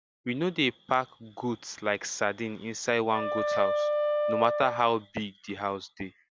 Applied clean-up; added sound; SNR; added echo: none; Wind instrument, woodwind instrument; 0 dB; none.